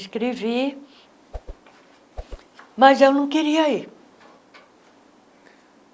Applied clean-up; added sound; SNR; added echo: none; Whoosh, swoosh, swish; 15 dB; none.